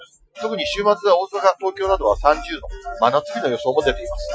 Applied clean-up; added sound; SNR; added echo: classical method Wiener filter.